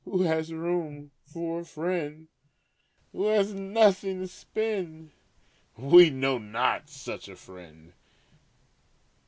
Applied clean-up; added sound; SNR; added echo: none; none; none; none.